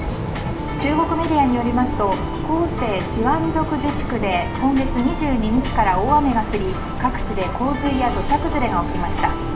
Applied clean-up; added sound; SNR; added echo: none; Train; 5 dB; reverberation time 0.5 s.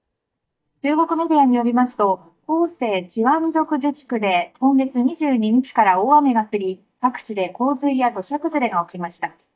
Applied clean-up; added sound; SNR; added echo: neural mask model DeepFilterNet 3.